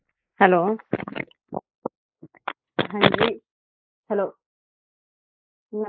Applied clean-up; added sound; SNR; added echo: neural mask model Resemble Enhance denoiser.